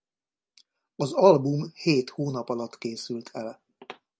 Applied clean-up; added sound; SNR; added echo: none; none; none; none.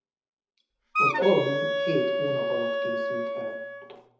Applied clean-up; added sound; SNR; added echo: none; Wind instrument, woodwind instrument; -3 dB; reverberation time 0.7 s.